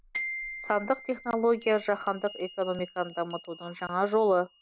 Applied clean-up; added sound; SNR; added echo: none; Glockenspiel + Bell; 11 dB; none.